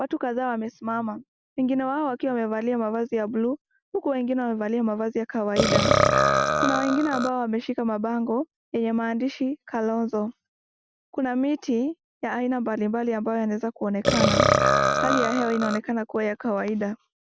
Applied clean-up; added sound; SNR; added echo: none; Burping, eructation; -3 dB; none.